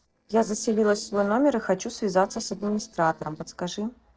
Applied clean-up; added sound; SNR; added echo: neural separator model SepFormer DNS4.